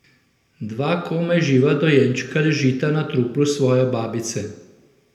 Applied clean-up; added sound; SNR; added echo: none; none; none; reverberation time 0.7 s.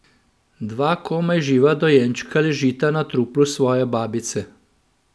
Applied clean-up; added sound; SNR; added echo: none; none; none; none.